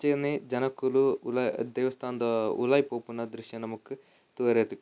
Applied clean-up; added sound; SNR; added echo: none; none; none; none.